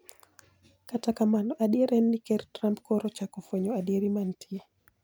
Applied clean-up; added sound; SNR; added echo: none; none; none; none.